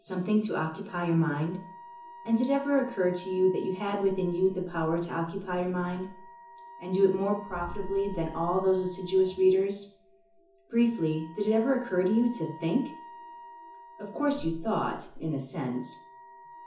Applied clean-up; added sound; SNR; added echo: none; Wind instrument, woodwind instrument; 20 dB; reverberation time 0.6 s.